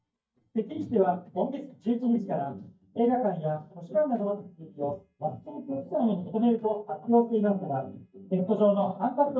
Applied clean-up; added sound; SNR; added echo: neural mask model DeepFilterNet 3.